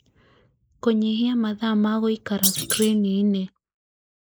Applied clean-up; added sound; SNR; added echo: neural mask model Resemble Enhance denoiser.